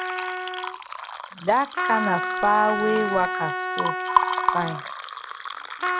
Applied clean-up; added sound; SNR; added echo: none; Trumpet + Liquid; 0 dB; none.